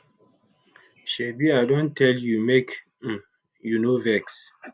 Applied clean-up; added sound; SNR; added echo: none; none; none; none.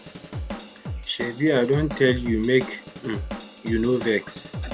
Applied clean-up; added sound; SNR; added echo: none; Drum / Drum kit; 9 dB; none.